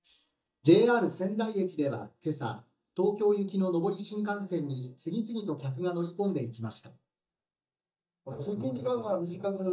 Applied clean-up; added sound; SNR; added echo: neural mask model DeepFilterNet 3.